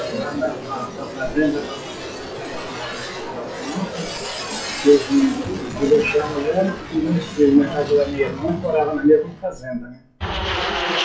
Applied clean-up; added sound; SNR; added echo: classical method WPE with log-MMSE.